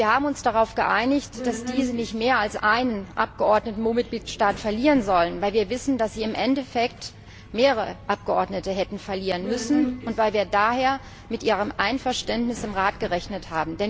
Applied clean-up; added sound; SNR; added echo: none; Subway, metro, underground; 14 dB; none.